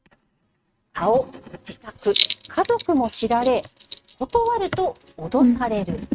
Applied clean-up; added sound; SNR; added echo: neural mask model RNNoise.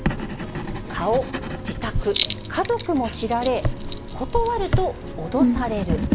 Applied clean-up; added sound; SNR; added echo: none; Writing; 0 dB; none.